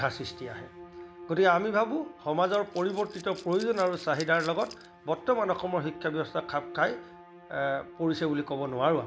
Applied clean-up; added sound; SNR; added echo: none; Bowed string instrument + Rattle / Glass; 18 dB; none.